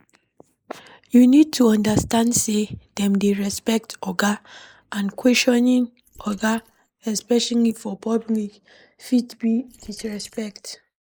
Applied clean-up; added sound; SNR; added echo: neural mask model Resemble Enhance denoiser.